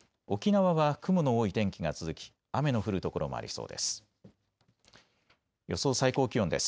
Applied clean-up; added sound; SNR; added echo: none; none; none; none.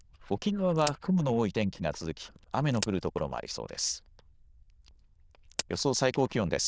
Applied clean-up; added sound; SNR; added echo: neural diffusion model UNIVERSE++.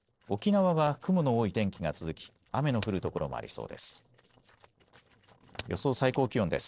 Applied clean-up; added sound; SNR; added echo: neural separator model SepFormer DNS4.